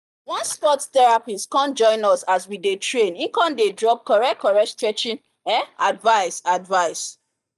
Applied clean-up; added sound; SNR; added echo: neural mask model DeepFilterNet 3.